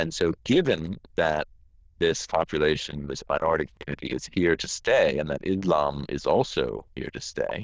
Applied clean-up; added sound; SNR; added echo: neural diffusion model UNIVERSE++.